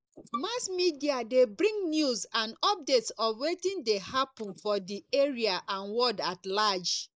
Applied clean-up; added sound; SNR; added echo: neural mask model Resemble Enhance denoiser.